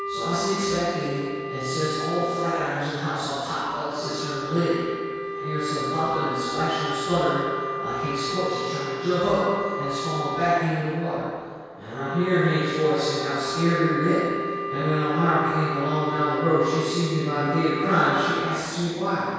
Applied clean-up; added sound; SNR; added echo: none; Wind instrument, woodwind instrument; 6 dB; reverberation time 2.0 s.